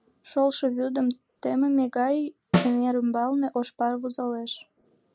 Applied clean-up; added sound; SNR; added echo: none; Snare drum; 6 dB; none.